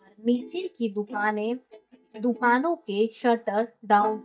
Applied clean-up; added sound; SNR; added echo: neural mask model DeepFilterNet 3.